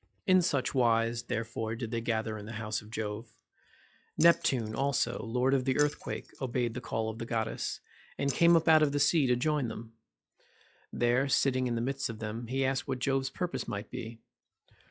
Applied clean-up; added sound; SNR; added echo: classical method log-MMSE.